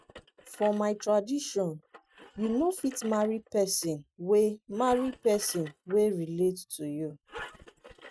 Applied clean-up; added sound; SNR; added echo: neural mask model RNNoise.